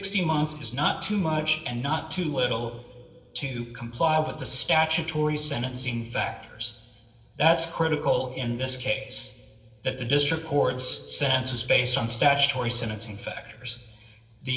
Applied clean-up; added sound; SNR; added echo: none; none; none; reverberation time 2.6 s.